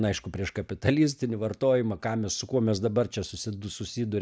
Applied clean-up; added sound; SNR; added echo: none; none; none; none.